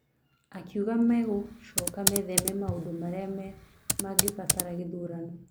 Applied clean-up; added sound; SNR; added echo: none; Computer keyboard; 0 dB; none.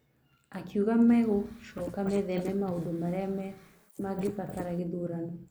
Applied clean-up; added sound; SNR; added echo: neural mask model Resemble Enhance denoiser.